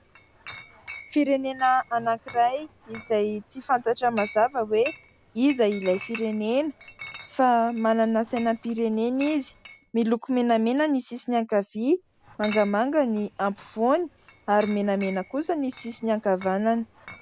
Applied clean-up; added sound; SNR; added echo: none; Chatter / Chink, clink; 19 dB; none.